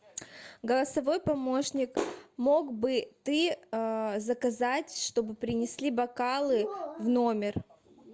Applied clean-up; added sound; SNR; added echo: none; none; none; none.